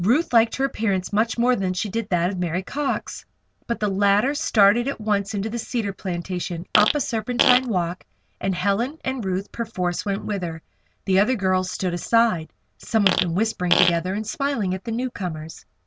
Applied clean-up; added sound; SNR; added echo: none; Fart; 2 dB; none.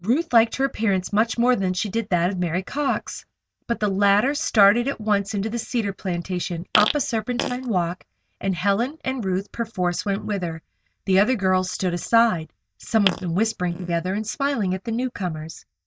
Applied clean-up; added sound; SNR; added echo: neural mask model DeepFilterNet 3.